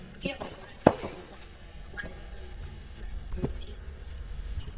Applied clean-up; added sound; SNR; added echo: neural mask model DeepFilterNet 3.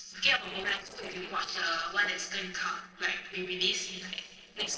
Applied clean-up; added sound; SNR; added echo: neural separator model SepFormer DNS4.